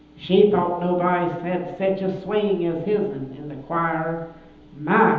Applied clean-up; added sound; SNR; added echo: none; none; none; reverberation time 0.9 s.